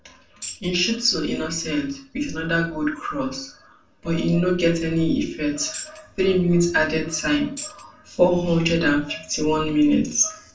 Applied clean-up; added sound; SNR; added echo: none; Tambourine; 17 dB; reverberation time 0.4 s.